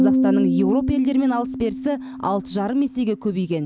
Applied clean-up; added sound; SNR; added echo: none; Piano; 1 dB; none.